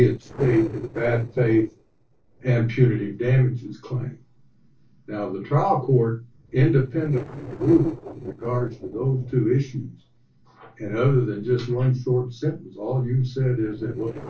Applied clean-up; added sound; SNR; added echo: neural separator model SepFormer DNS4.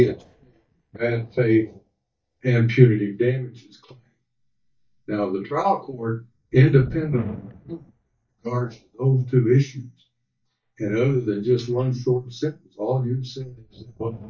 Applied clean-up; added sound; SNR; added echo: neural mask model DeepFilterNet 3.